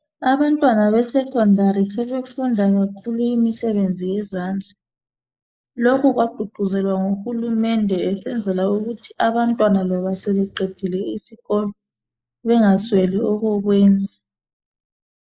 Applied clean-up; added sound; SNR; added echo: neural mask model Resemble Enhance denoiser.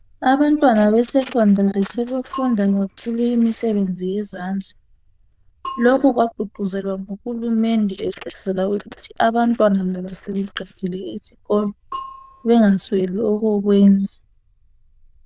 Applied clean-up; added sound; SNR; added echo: neural diffusion model UNIVERSE++.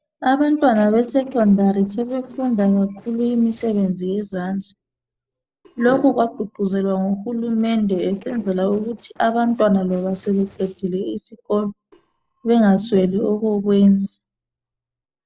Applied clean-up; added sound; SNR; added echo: neural separator model SepFormer DNS4.